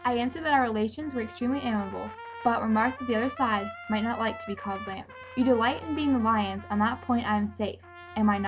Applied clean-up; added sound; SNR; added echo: none; Trumpet; 16 dB; none.